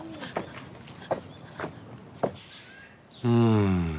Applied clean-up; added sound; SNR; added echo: none; none; none; none.